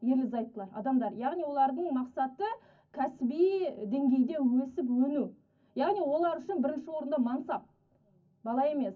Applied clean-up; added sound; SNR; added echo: none; none; none; reverberation time 0.3 s.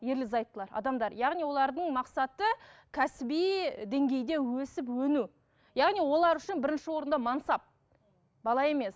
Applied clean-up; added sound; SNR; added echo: none; none; none; none.